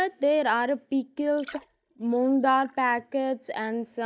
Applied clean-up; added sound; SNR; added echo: neural mask model DeepFilterNet 3.